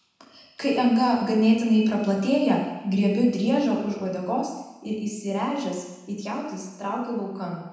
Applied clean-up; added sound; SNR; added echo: none; none; none; reverberation time 1.0 s.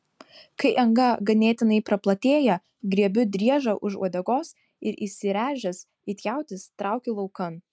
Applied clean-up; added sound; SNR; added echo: none; none; none; none.